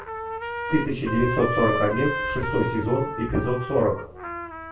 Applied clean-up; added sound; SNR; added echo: none; Trumpet; 5 dB; reverberation time 0.3 s.